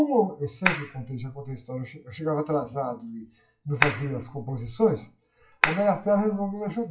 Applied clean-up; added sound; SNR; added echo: classical method WPE with log-MMSE.